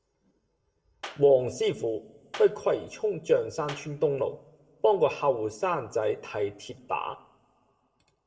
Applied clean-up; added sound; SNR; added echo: none; Clapping; 19 dB; reverberation time 0.8 s.